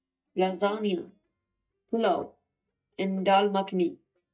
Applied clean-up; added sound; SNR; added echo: neural mask model DeepFilterNet 3.